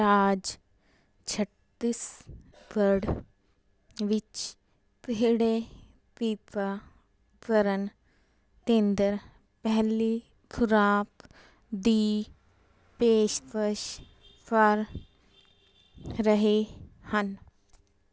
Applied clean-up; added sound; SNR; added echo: none; none; none; none.